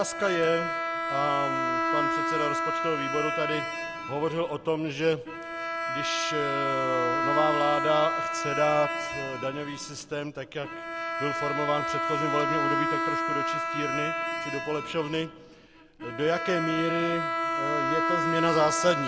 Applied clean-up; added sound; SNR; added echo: none; Bowed string instrument; 0 dB; none.